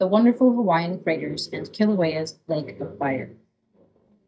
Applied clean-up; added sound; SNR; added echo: neural mask model DeepFilterNet 3.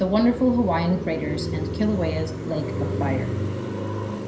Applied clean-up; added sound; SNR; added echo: none; Car passing by; 3 dB; reverberation time 0.5 s.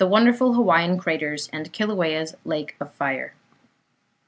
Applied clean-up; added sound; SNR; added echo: none; none; none; none.